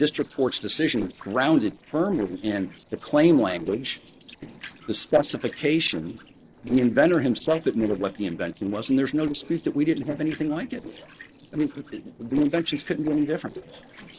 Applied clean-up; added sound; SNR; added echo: neural separator model SepFormer DNS4.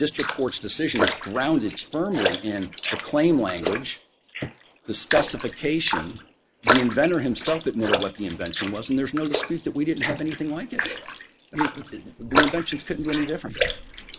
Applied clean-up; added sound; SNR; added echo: neural mask model Resemble Enhance denoiser.